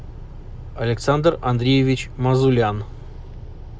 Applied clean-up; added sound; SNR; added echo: none; none; none; none.